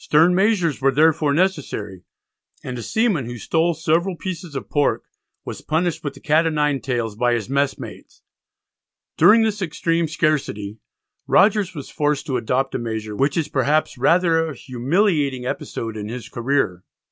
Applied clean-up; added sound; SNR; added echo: none; none; none; none.